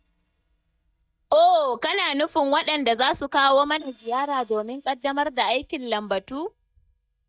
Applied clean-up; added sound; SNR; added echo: neural mask model DeepFilterNet 3.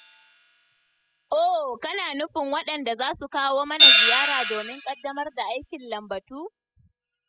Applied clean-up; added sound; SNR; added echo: classical method spectral subtraction.